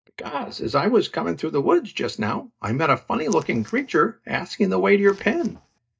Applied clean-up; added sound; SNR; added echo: neural mask model DeepFilterNet 3.